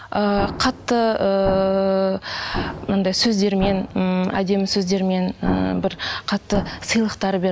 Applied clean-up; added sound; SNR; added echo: none; Explosion; 11 dB; none.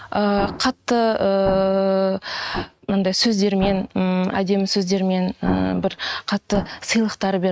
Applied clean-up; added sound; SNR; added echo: neural mask model RNNoise.